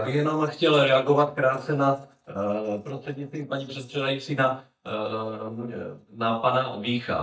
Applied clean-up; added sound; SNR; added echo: neural mask model DeepFilterNet 3.